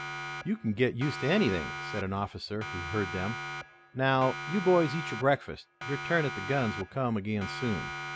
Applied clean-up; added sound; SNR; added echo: none; Siren; 9 dB; none.